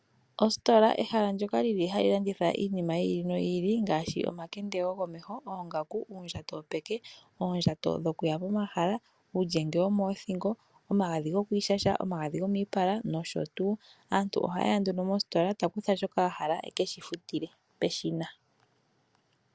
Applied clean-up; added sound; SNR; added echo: none; none; none; none.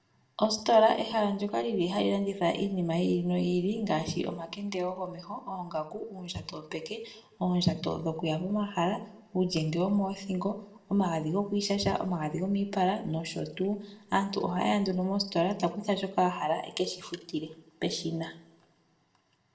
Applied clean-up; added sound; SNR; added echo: none; none; none; reverberation time 0.4 s.